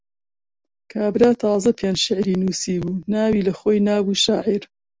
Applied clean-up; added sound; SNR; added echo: none; none; none; none.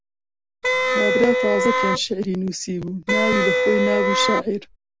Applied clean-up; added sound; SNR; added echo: none; Wind instrument, woodwind instrument; -3 dB; none.